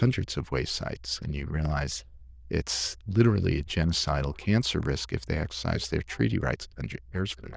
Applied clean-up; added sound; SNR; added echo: neural diffusion model UNIVERSE++.